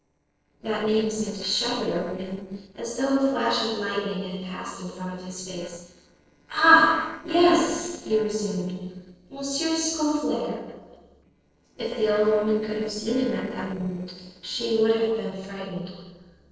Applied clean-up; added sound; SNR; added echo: neural separator model SepFormer DNS4.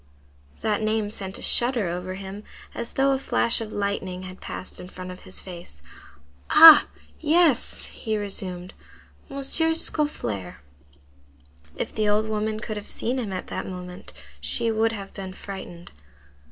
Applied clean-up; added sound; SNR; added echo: none; none; none; none.